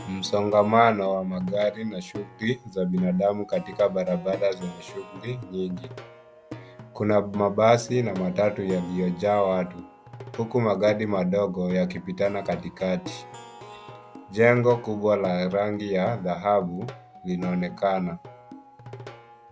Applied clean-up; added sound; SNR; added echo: none; Plucked string instrument; 17 dB; none.